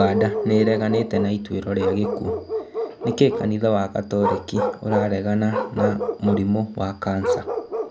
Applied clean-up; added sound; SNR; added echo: none; Bark; 4 dB; none.